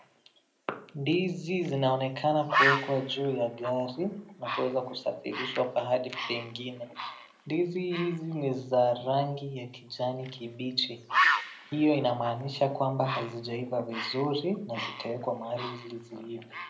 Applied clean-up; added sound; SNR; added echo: none; Bird; 5 dB; reverberation time 0.5 s.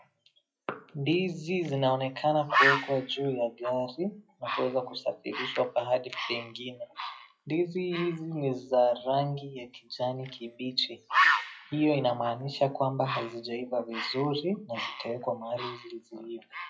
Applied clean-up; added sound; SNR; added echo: classical method WPE with log-MMSE.